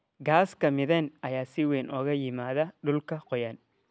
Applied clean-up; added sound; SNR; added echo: none; none; none; none.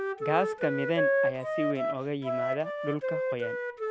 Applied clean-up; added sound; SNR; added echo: none; Wind instrument, woodwind instrument; -2 dB; none.